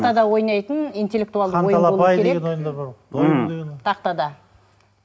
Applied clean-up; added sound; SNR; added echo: none; none; none; none.